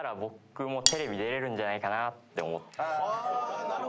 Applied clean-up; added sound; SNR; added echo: none; Cutlery, silverware; -3 dB; none.